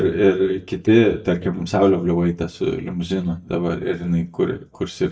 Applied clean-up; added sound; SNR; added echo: neural mask model DeepFilterNet 3.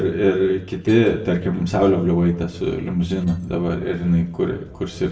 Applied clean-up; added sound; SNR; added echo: neural separator model SepFormer DNS4.